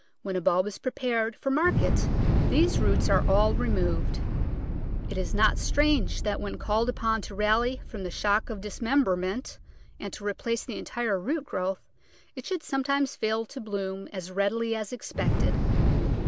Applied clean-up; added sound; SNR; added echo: none; Thunder / Explosion; 0 dB; none.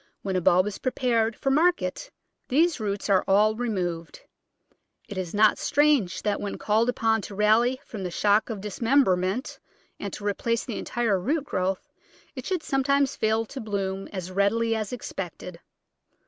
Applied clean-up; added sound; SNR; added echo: none; none; none; none.